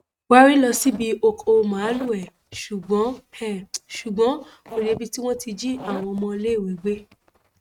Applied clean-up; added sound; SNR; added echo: neural mask model RNNoise.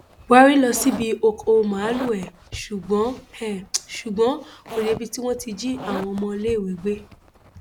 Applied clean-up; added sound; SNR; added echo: none; Zipper (clothing); 16 dB; none.